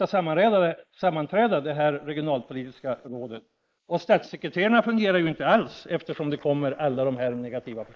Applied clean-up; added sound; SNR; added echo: neural mask model Resemble Enhance denoiser.